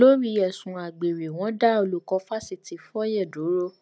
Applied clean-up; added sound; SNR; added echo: none; none; none; none.